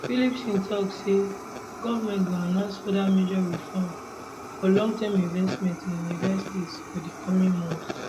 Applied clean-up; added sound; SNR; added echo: none; Fire; 13 dB; none.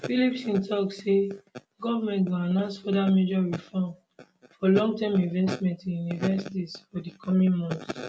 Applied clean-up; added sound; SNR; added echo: none; none; none; none.